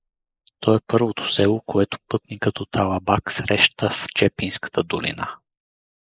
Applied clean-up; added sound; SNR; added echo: neural mask model Resemble Enhance denoiser.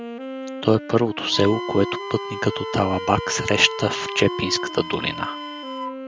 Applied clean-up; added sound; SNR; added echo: none; Wind instrument, woodwind instrument + Wind instrument, woodwind instrument; 8 dB; none.